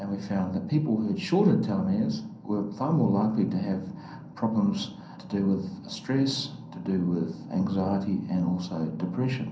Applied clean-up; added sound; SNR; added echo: none; none; none; reverberation time 0.6 s.